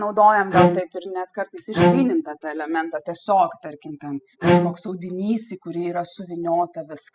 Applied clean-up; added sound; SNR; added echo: classical method spectral subtraction.